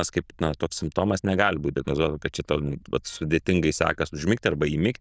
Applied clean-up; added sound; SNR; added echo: neural diffusion model UNIVERSE++.